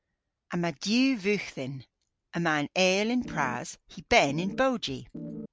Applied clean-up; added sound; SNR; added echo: none; Organ; 9 dB; none.